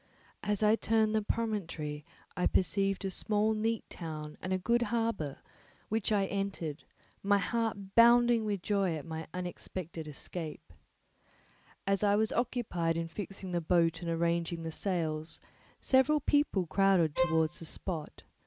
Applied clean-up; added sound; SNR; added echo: none; Bowed string instrument; 6 dB; none.